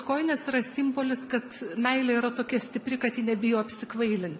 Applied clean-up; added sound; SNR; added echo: none; none; none; none.